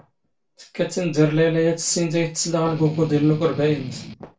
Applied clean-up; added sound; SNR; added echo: none; Strum; 14 dB; reverberation time 0.2 s.